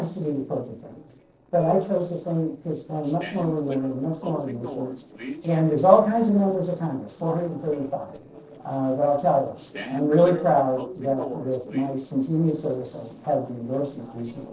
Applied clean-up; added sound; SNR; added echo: neural separator model SepFormer DNS4.